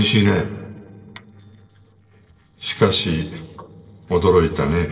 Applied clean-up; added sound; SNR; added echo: neural separator model SepFormer DNS4.